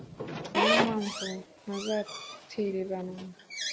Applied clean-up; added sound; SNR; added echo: none; Squeak / Slam; -1 dB; none.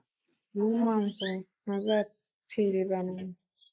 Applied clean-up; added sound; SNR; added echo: neural mask model Resemble Enhance denoiser.